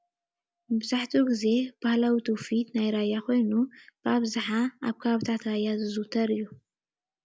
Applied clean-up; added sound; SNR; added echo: none; none; none; none.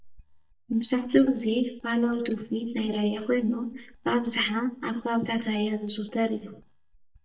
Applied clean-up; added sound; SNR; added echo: neural mask model DeepFilterNet 3.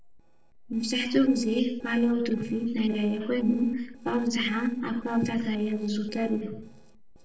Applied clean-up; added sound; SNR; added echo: neural separator model SepFormer DNS4.